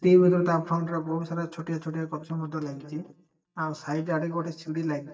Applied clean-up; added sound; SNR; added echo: neural mask model DeepFilterNet 3.